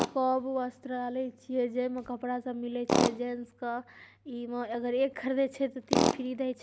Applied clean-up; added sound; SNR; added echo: none; Tools; 2 dB; none.